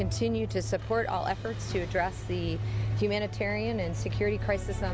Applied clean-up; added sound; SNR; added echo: none; none; none; none.